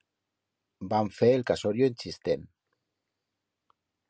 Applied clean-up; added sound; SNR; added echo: none; none; none; none.